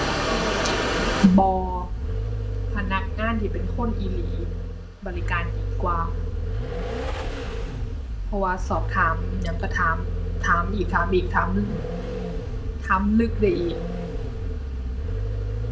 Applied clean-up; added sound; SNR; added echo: none; Vehicle; 0 dB; reverberation time 0.4 s.